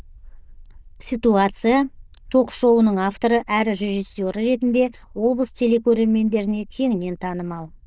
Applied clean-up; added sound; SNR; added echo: neural diffusion model UNIVERSE++.